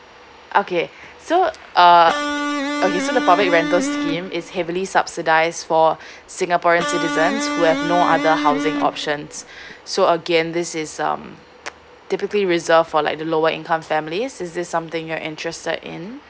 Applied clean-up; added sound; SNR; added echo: none; Electric guitar; 4 dB; none.